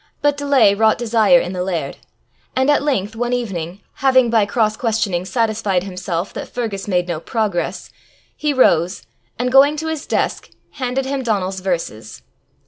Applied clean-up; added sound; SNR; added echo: none; none; none; none.